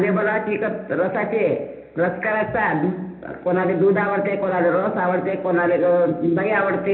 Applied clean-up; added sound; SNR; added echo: none; none; none; reverberation time 1.0 s.